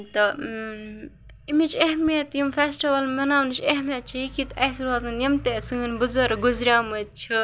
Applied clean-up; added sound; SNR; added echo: none; none; none; none.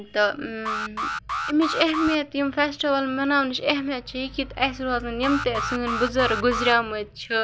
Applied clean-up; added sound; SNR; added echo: none; Alarm; 5 dB; none.